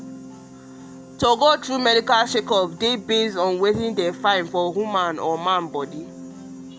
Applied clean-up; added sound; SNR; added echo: none; Piano; 17 dB; none.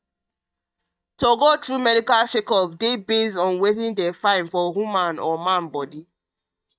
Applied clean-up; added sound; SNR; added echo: neural mask model DeepFilterNet 3.